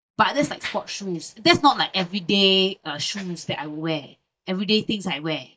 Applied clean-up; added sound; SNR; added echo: neural mask model DeepFilterNet 3.